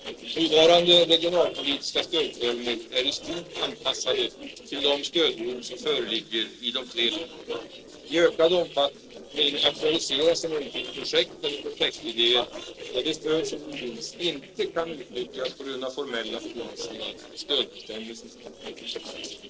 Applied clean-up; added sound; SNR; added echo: neural separator model SepFormer DNS4.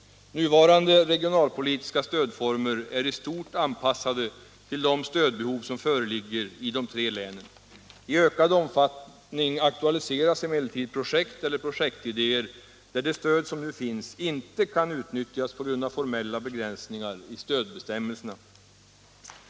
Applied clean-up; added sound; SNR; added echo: none; none; none; none.